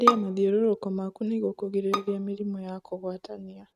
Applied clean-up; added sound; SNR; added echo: neural mask model RNNoise.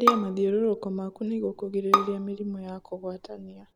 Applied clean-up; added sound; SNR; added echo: none; Bowed string instrument; 2 dB; none.